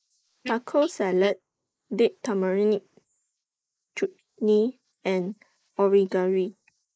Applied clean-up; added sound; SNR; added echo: neural mask model Resemble Enhance denoiser.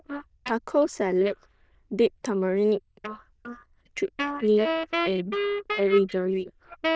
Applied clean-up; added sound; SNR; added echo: neural diffusion model UNIVERSE++.